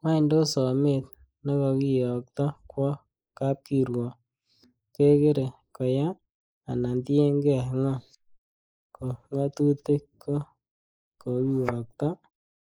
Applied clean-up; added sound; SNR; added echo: neural mask model Resemble Enhance denoiser.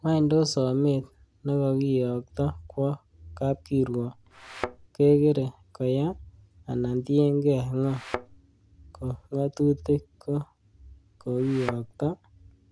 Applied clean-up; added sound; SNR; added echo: none; Thump, thud; 11 dB; none.